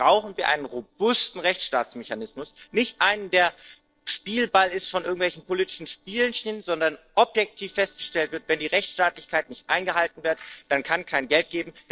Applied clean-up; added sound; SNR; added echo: neural separator model SepFormer DNS4.